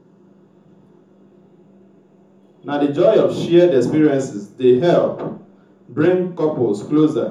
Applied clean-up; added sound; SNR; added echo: none; none; none; reverberation time 0.5 s.